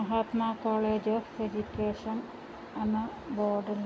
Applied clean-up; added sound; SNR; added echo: none; none; none; none.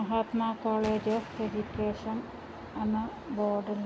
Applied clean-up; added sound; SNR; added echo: none; Explosion; 17 dB; none.